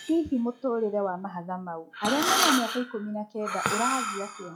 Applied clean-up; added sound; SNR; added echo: classical method log-MMSE.